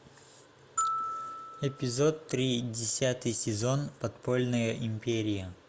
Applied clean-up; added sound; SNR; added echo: none; Glockenspiel; 7 dB; none.